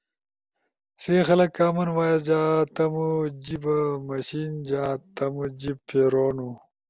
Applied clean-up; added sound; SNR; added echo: none; none; none; none.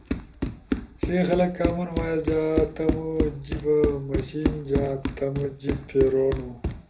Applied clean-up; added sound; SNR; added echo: none; Run; 3 dB; reverberation time 0.3 s.